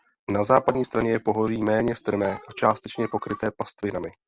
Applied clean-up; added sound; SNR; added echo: none; none; none; none.